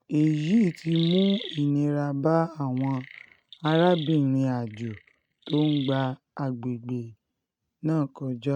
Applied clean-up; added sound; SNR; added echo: neural mask model RNNoise.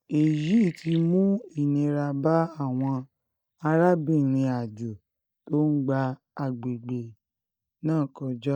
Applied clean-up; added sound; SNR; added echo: neural mask model DeepFilterNet 3.